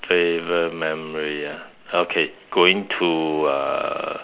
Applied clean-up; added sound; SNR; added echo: none; none; none; none.